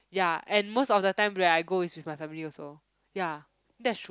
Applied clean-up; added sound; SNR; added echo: none; none; none; none.